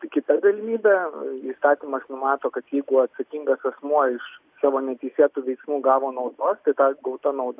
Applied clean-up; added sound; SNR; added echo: none; none; none; none.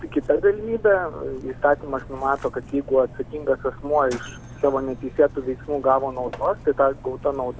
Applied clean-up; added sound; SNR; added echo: none; Mechanisms; 16 dB; none.